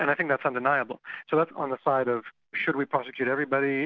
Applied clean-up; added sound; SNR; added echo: none; none; none; none.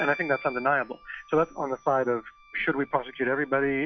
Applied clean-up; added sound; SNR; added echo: classical method log-MMSE.